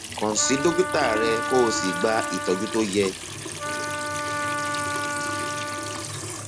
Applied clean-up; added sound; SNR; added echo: none; Trickle, dribble / Sink (filling or washing) / Water tap, faucet + Wind instrument, woodwind instrument; 2 dB; none.